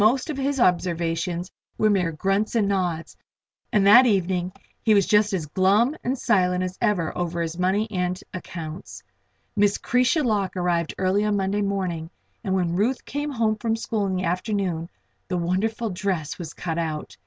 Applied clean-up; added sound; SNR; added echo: none; none; none; none.